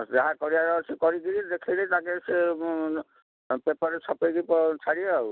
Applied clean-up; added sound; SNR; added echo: none; none; none; none.